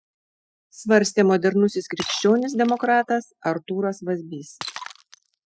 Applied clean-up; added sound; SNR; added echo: classical method spectral subtraction.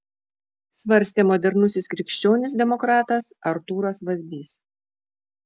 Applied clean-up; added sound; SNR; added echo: none; none; none; none.